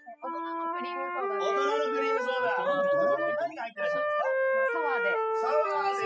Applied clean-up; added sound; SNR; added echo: classical method spectral subtraction.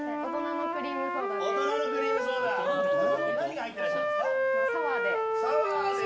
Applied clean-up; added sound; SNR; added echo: none; Wind instrument, woodwind instrument; -5 dB; none.